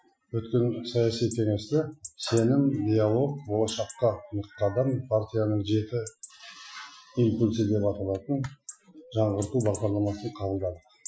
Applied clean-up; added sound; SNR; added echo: classical method Wiener filter.